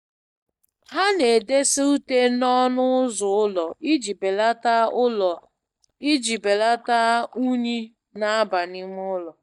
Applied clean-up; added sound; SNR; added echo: neural mask model DeepFilterNet 3.